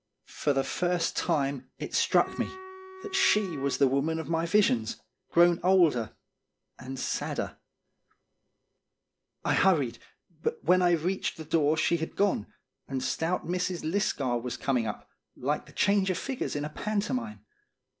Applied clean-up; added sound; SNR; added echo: none; Wind instrument, woodwind instrument; 16 dB; none.